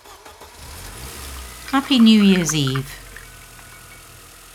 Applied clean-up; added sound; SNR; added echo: none; Engine starting / Car + Glass; 15 dB; none.